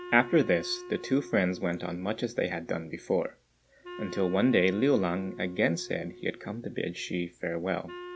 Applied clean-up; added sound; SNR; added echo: none; Wind instrument, woodwind instrument; 16 dB; none.